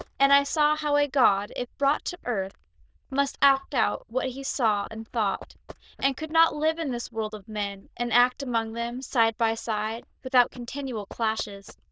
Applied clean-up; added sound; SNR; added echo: neural diffusion model UNIVERSE++.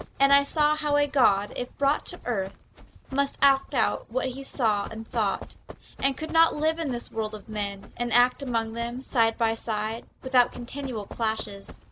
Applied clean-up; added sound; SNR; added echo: none; Run; 18 dB; none.